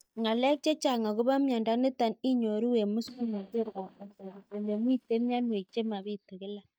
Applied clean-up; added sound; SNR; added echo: neural mask model DeepFilterNet 3.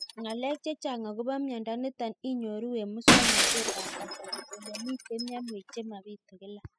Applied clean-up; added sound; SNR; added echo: classical method spectral subtraction.